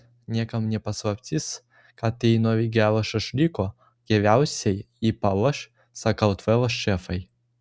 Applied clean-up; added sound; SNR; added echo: none; none; none; none.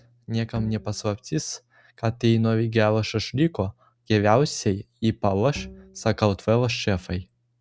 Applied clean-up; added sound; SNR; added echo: none; Bowed string instrument; 18 dB; none.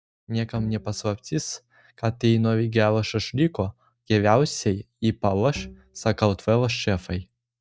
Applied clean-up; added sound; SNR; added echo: neural mask model DeepFilterNet 3.